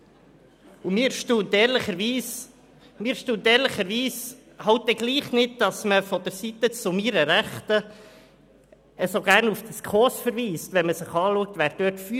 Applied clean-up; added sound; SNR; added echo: none; none; none; none.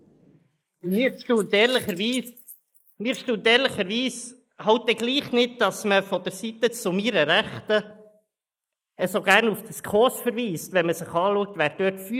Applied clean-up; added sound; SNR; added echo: neural mask model Resemble Enhance denoiser.